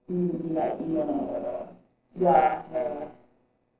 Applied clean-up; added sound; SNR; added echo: neural separator model SepFormer DNS4.